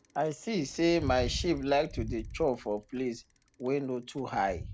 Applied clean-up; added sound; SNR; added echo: none; Bicycle; 11 dB; none.